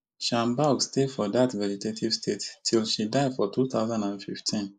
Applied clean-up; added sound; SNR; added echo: neural mask model Resemble Enhance denoiser.